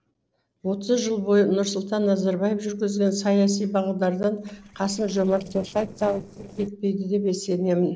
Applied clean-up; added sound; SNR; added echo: neural separator model SepFormer DNS4.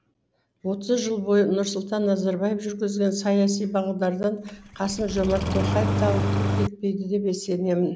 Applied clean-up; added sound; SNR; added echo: none; Engine starting; 1 dB; none.